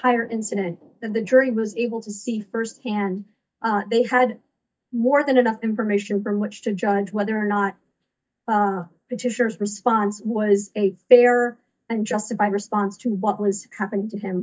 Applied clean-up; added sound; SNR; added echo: neural mask model DeepFilterNet 3.